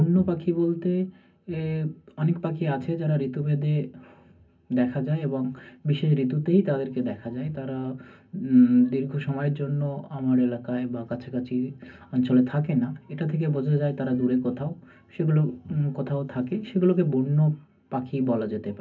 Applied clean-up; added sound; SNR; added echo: none; none; none; reverberation time 0.3 s.